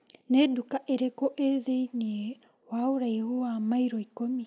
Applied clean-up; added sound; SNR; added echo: none; none; none; none.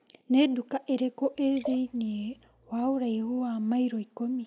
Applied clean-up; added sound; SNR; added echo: none; Liquid; 17 dB; none.